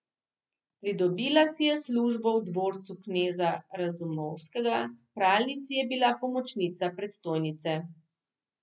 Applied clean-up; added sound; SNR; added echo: none; none; none; none.